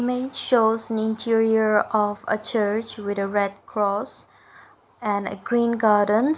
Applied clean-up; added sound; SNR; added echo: none; none; none; none.